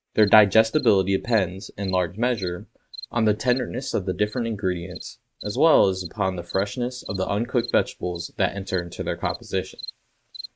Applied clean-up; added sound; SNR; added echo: neural mask model RNNoise.